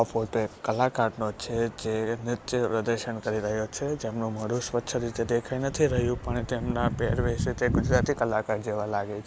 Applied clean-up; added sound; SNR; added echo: none; none; none; none.